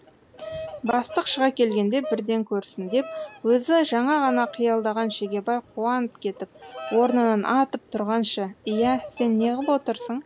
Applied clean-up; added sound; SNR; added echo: none; Bird vocalization, bird call, bird song; 15 dB; none.